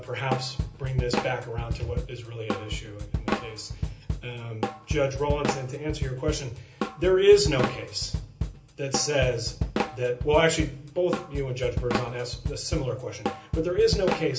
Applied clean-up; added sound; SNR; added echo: none; Drum kit; 4 dB; reverberation time 0.3 s.